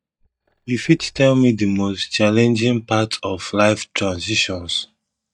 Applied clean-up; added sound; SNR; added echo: neural mask model DeepFilterNet 3.